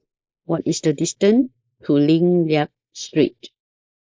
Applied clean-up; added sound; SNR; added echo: neural mask model Resemble Enhance denoiser.